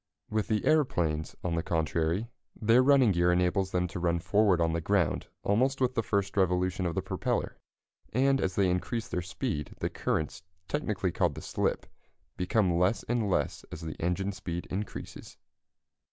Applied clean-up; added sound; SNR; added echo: none; none; none; none.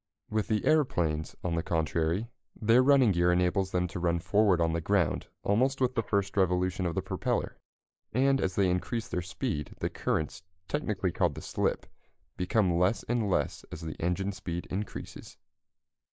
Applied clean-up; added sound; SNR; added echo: neural mask model Resemble Enhance denoiser.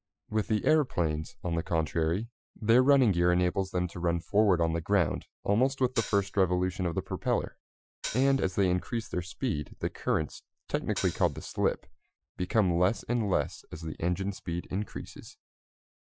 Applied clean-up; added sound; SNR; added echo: classical method Wiener filter.